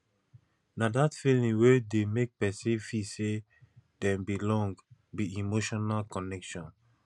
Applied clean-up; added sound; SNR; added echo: none; none; none; none.